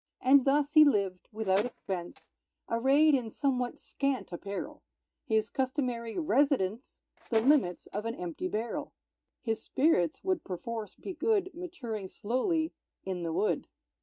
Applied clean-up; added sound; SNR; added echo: neural mask model RNNoise.